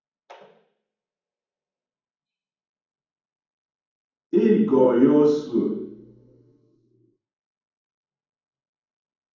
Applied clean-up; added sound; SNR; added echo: none; none; none; reverberation time 1.2 s.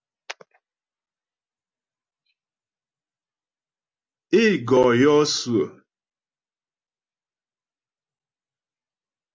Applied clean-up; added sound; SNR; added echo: none; none; none; none.